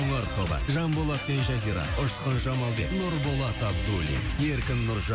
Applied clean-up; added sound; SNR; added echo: none; none; none; none.